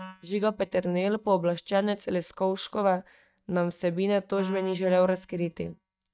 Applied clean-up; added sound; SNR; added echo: neural mask model DeepFilterNet 3.